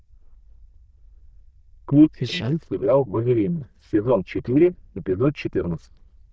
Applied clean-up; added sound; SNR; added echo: neural diffusion model UNIVERSE++.